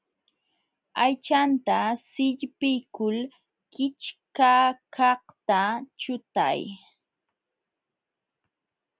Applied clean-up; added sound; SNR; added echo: none; none; none; none.